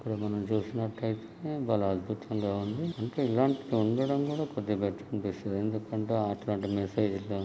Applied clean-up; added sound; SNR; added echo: none; none; none; none.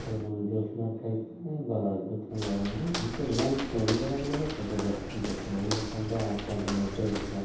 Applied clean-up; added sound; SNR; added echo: none; Walk, footsteps; 8 dB; reverberation time 0.9 s.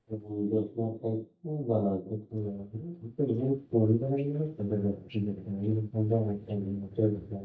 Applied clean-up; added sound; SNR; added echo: neural mask model DeepFilterNet 3.